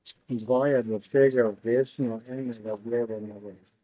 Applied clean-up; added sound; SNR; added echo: neural mask model DeepFilterNet 3.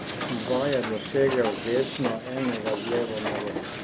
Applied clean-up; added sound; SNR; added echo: none; Hiss; 5 dB; none.